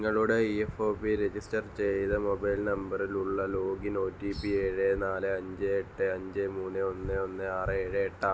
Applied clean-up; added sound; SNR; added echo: none; none; none; none.